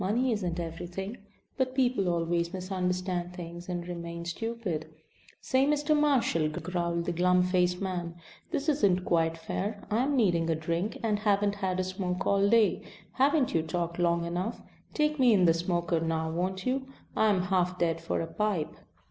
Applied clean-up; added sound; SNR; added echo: none; none; none; none.